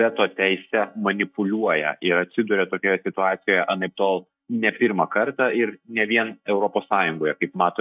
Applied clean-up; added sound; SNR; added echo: neural mask model DeepFilterNet 3.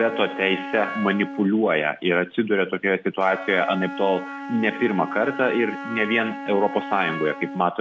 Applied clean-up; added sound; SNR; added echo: none; Wind instrument, woodwind instrument; 11 dB; none.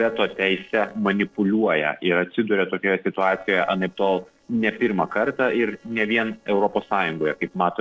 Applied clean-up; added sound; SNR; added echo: neural separator model SepFormer DNS4.